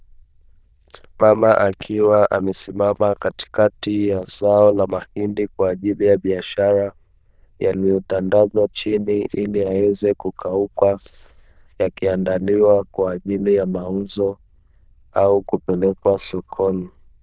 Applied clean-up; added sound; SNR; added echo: neural diffusion model UNIVERSE++.